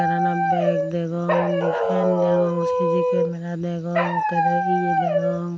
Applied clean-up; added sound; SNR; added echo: none; Dog; -3 dB; none.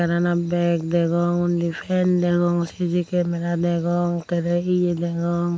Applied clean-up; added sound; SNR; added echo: none; none; none; none.